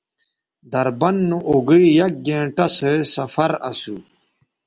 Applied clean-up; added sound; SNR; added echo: none; none; none; none.